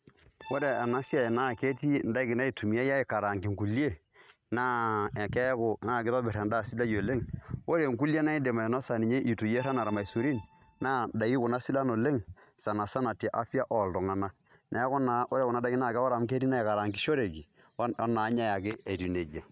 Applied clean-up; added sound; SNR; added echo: neural mask model RNNoise.